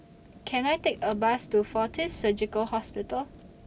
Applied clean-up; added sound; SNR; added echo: none; Fire; 18 dB; none.